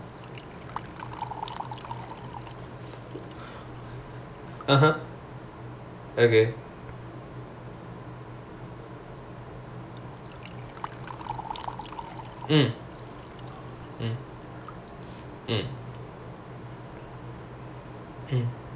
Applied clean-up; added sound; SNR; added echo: none; Liquid; 14 dB; none.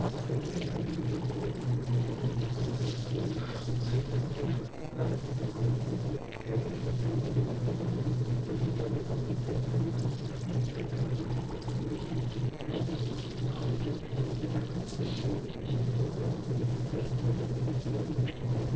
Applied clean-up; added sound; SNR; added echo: neural separator model SepFormer DNS4.